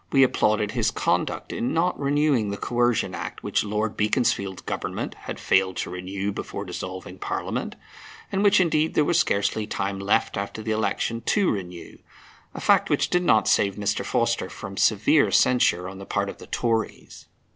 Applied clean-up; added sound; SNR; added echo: none; none; none; none.